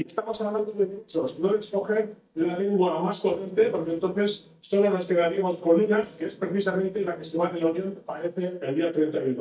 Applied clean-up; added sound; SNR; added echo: neural mask model DeepFilterNet 3.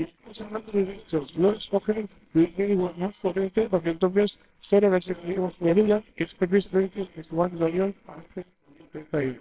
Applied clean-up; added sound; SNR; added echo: neural separator model SepFormer WHAMR!.